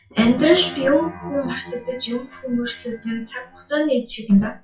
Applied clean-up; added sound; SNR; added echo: classical method WPE with log-MMSE.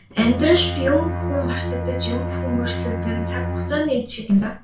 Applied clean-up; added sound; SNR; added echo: none; Bowed string instrument; 3 dB; reverberation time 0.3 s.